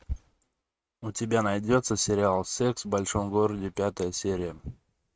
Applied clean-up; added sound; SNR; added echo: neural mask model RNNoise.